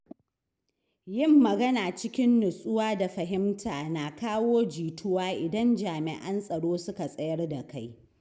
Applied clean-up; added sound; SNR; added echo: none; none; none; none.